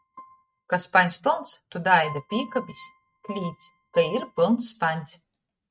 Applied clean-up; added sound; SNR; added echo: neural mask model RNNoise.